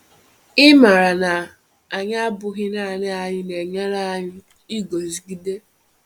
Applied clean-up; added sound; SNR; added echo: none; none; none; none.